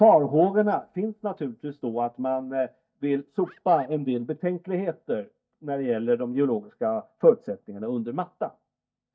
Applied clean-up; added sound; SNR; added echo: neural mask model DeepFilterNet 3.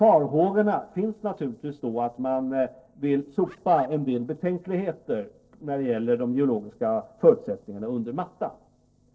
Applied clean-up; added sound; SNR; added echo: neural separator model SepFormer DNS4.